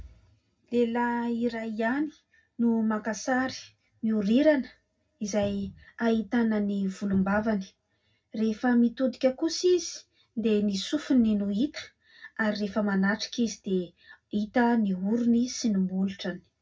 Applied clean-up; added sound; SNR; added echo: none; Cupboard open or close; 15 dB; reverberation time 0.3 s.